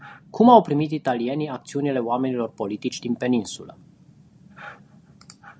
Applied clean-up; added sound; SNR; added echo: none; none; none; none.